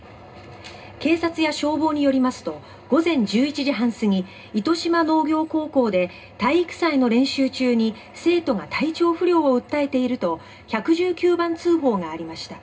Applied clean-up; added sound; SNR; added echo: none; none; none; reverberation time 0.2 s.